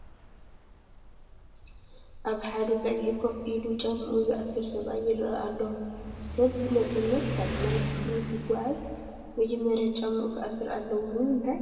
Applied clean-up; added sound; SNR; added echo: none; Accelerating, revving, vroom / Car; 9 dB; reverberation time 2.0 s.